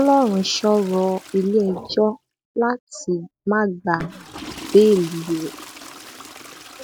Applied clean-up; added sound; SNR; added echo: none; Toilet flush / Water; 18 dB; none.